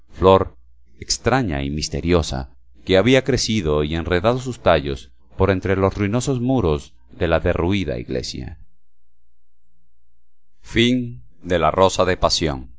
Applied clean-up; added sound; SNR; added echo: none; none; none; none.